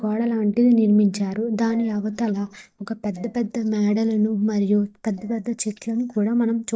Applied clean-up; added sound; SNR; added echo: neural mask model DeepFilterNet 3.